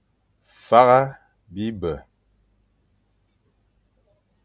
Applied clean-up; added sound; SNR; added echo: none; none; none; none.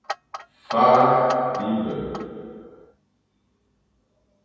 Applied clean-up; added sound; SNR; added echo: none; Clock; 13 dB; reverberation time 2.1 s.